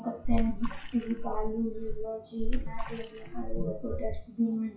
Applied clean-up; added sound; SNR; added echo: classical method WPE with log-MMSE.